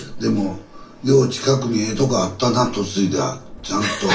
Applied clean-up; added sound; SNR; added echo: none; Cricket; 18 dB; reverberation time 0.3 s.